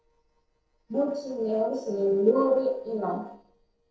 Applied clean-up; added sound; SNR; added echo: neural separator model SepFormer DNS4.